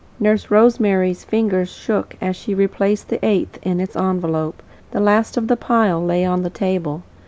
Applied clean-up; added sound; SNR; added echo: none; none; none; none.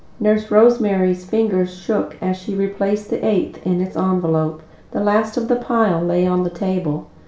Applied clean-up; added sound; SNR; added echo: none; none; none; reverberation time 0.4 s.